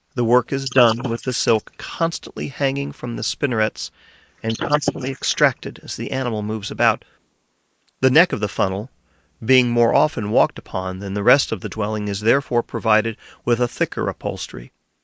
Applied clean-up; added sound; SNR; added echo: neural mask model Resemble Enhance denoiser.